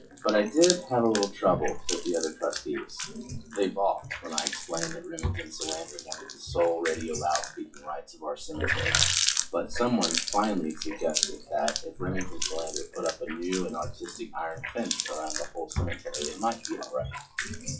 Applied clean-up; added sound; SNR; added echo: classical method WPE with log-MMSE.